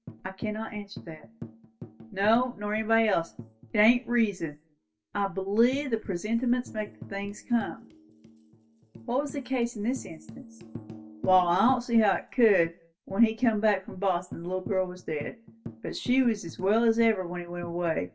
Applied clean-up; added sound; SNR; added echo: none; Tambourine; 18 dB; reverberation time 0.2 s.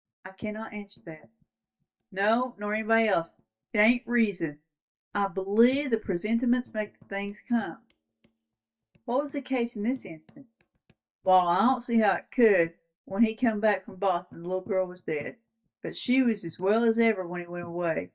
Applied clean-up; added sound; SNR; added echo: neural mask model DeepFilterNet 3.